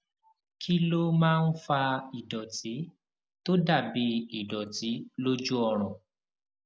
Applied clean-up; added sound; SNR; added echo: none; none; none; none.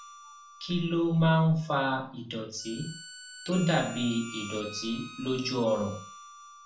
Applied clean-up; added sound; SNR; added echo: none; Harmonica; 17 dB; reverberation time 0.3 s.